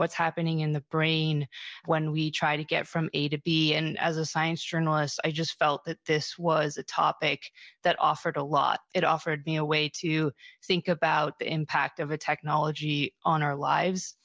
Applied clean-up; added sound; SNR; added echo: none; none; none; none.